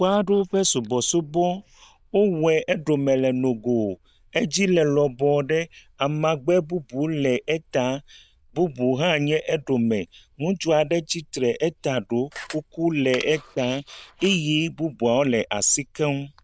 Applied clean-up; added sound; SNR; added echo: neural diffusion model UNIVERSE++.